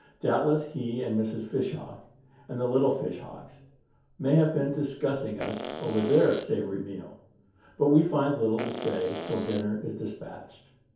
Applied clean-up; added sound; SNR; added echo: none; Fart; 8 dB; reverberation time 0.6 s.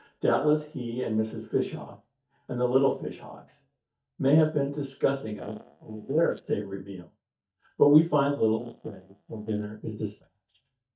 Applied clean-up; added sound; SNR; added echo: neural mask model DeepFilterNet 3.